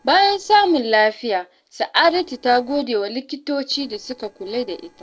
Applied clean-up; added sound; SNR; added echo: neural separator model SepFormer DNS4.